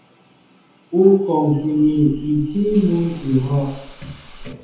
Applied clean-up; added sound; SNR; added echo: none; Hiss / Insect; 18 dB; reverberation time 0.9 s.